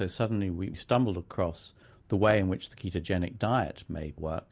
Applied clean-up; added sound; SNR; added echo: none; none; none; none.